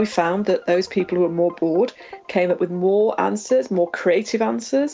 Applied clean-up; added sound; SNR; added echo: none; none; none; none.